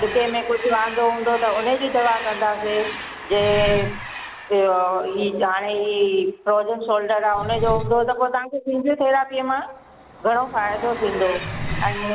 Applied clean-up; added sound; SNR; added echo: none; Train + Engine; 10 dB; none.